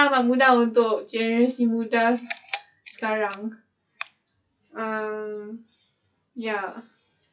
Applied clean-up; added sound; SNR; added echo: classical method log-MMSE.